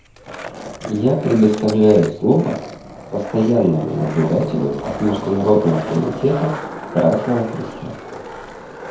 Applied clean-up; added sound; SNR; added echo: none; Skateboard; 11 dB; reverberation time 0.5 s.